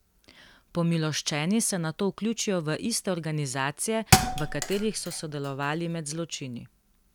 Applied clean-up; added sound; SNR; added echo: none; Thump, thud; 0 dB; none.